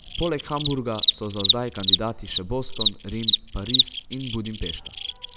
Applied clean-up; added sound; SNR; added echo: none; Cricket; -5 dB; none.